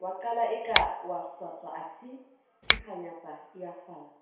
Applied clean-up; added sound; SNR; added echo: none; Finger snapping; -2 dB; reverberation time 0.7 s.